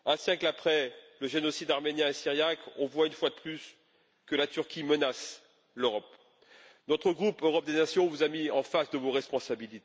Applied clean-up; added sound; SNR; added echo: none; none; none; none.